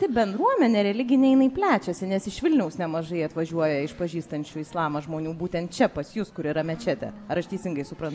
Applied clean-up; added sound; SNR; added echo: none; none; none; none.